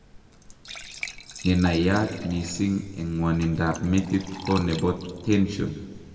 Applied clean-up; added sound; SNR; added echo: none; Fill (with liquid) / Trickle, dribble / Glass; 16 dB; reverberation time 1.6 s.